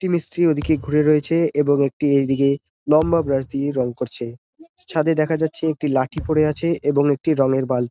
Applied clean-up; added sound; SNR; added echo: none; Thump, thud; 19 dB; none.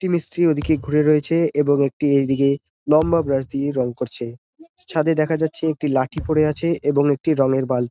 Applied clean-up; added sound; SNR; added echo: neural mask model RNNoise.